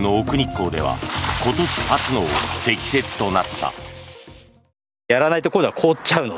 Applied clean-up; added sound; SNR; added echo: none; none; none; none.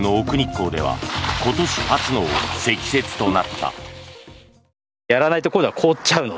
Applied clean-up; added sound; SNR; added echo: none; Bowed string instrument; 12 dB; none.